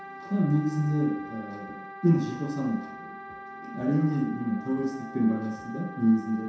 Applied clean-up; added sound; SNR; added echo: none; Wind instrument, woodwind instrument; 14 dB; reverberation time 0.7 s.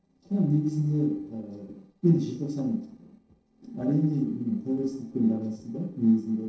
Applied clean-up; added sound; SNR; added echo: neural separator model SepFormer DNS4.